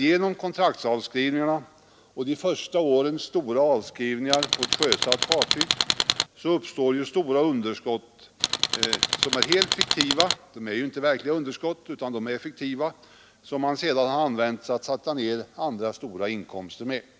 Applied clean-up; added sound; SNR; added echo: none; Tools; -2 dB; none.